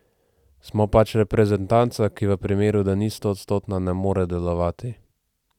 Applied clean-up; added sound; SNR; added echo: none; none; none; none.